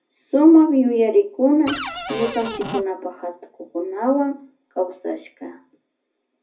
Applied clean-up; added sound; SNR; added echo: none; Cupboard open or close; 7 dB; reverberation time 0.4 s.